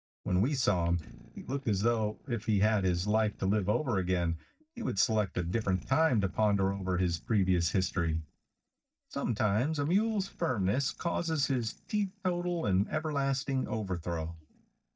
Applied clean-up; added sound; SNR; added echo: neural mask model DeepFilterNet 3.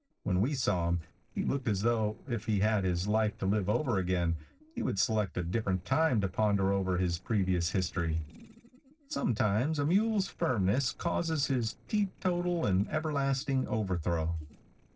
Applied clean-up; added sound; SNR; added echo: neural separator model SepFormer DNS4.